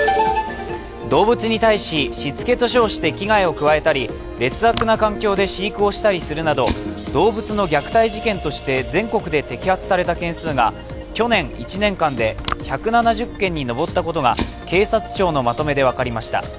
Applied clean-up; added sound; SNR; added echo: none; Fire; 16 dB; none.